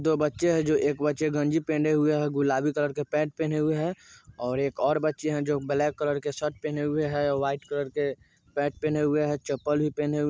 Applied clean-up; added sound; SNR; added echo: none; none; none; none.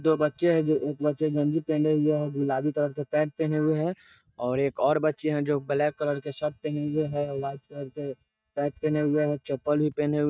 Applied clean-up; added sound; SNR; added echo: neural mask model DeepFilterNet 3.